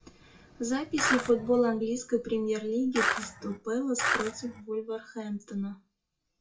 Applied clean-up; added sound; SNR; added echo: classical method WPE with log-MMSE.